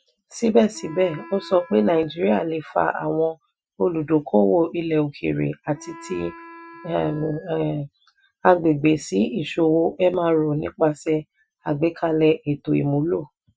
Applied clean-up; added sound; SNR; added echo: classical method Wiener filter.